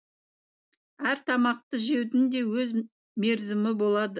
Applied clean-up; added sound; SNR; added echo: none; none; none; none.